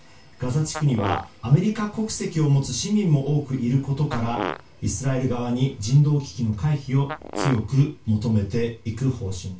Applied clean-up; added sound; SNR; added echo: none; Fart; 10 dB; reverberation time 0.2 s.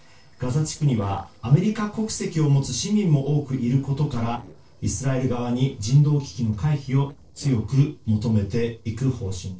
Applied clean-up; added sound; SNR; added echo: neural separator model SepFormer DNS4.